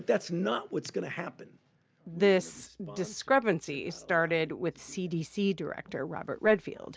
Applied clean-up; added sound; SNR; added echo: none; none; none; none.